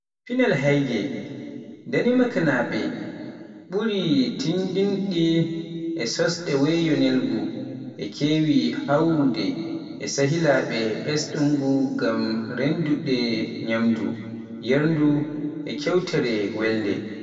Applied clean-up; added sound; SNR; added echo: none; none; none; reverberation time 2.1 s.